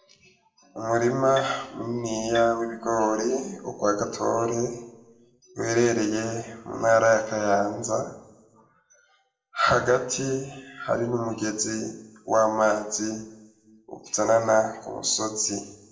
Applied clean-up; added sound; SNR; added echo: none; Bowed string instrument; 17 dB; reverberation time 0.7 s.